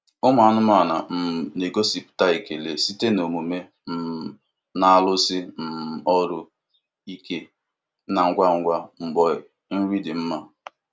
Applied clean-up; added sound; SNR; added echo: none; none; none; none.